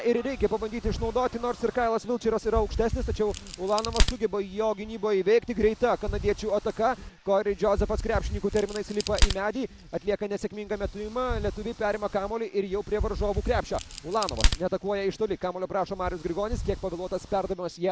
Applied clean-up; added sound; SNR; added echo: none; Crack; 4 dB; none.